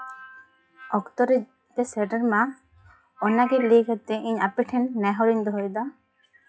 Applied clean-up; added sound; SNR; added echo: classical method WPE with log-MMSE.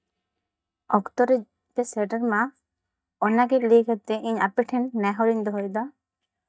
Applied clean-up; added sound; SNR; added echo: neural mask model DeepFilterNet 3.